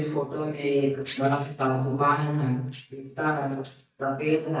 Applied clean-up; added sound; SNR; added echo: neural mask model DeepFilterNet 3.